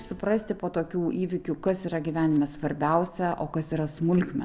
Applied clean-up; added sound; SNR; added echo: none; none; none; none.